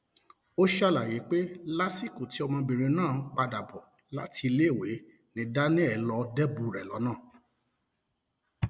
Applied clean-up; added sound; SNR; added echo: none; none; none; none.